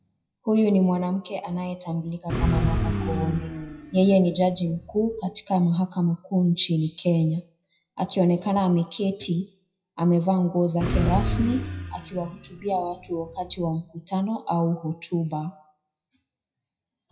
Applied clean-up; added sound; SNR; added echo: classical method WPE with log-MMSE.